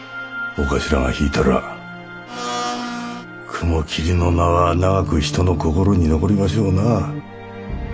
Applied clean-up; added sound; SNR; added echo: none; Organ + Domestic sounds, home sounds; 7 dB; none.